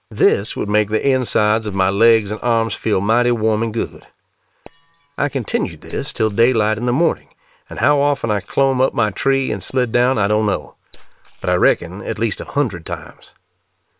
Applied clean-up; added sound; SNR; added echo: neural separator model SepFormer WHAM!.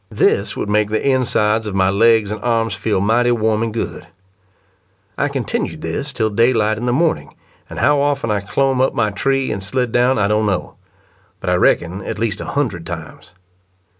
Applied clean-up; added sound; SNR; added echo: none; none; none; none.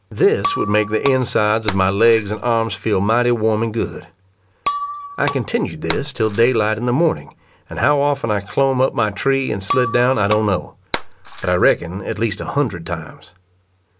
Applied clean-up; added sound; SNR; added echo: none; Shatter; 11 dB; none.